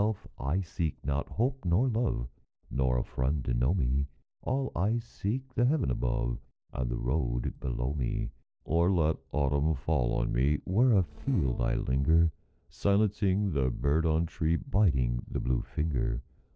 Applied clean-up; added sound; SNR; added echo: neural separator model SepFormer DNS4.